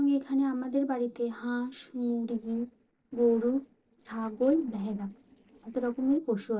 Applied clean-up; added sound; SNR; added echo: neural separator model SepFormer DNS4.